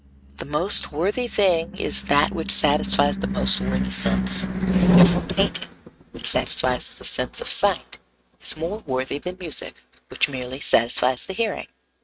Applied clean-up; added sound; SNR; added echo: neural mask model RNNoise.